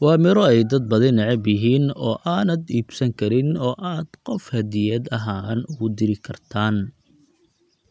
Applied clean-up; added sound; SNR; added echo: none; none; none; none.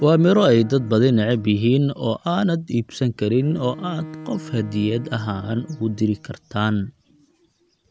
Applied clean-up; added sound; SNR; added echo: none; Bowed string instrument; 20 dB; none.